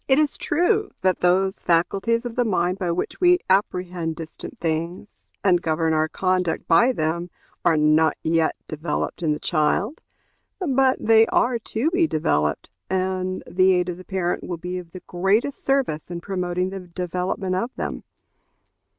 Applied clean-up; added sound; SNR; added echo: none; none; none; none.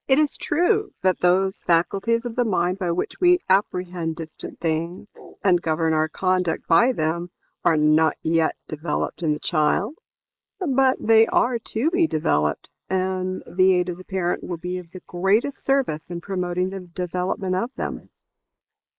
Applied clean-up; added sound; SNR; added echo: neural mask model Resemble Enhance denoiser.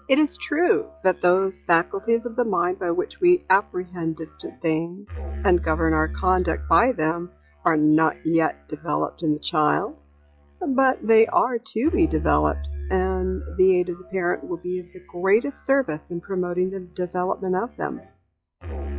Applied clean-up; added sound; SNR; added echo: classical method log-MMSE.